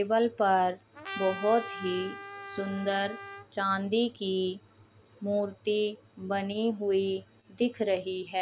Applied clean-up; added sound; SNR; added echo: none; Trumpet; 11 dB; none.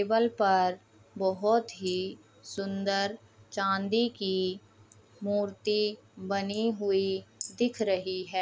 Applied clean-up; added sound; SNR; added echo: none; none; none; none.